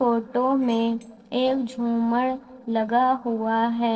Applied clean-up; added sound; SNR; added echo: neural separator model SepFormer DNS4.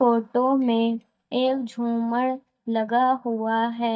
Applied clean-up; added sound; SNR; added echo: neural mask model DeepFilterNet 3.